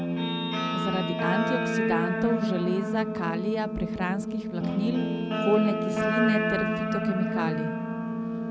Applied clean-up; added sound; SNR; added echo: none; Guitar; -2 dB; none.